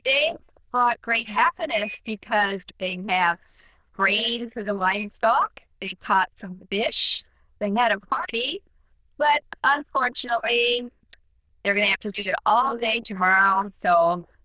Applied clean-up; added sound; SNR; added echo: neural diffusion model UNIVERSE++.